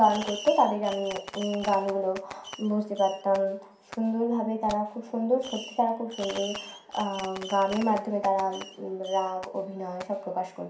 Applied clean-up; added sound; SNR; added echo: none; Fireworks; 15 dB; reverberation time 0.5 s.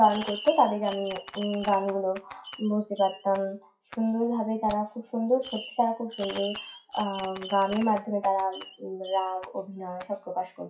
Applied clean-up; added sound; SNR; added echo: classical method WPE with log-MMSE.